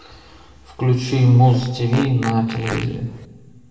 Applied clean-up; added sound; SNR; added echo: none; Fart; 15 dB; reverberation time 1.0 s.